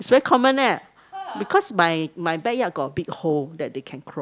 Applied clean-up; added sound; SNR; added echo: none; none; none; none.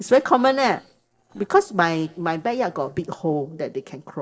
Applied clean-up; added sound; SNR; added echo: neural separator model SepFormer DNS4.